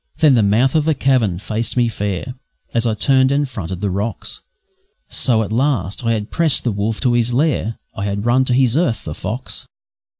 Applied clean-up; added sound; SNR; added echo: none; none; none; none.